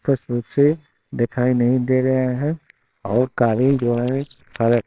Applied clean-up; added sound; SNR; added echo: neural separator model SepFormer WHAMR!.